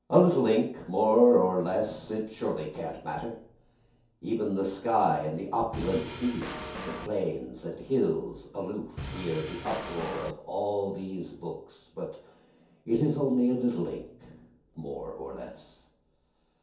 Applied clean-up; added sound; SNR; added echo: none; Drum kit; 8 dB; reverberation time 0.6 s.